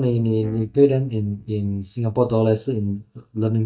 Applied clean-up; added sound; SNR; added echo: neural mask model DeepFilterNet 3.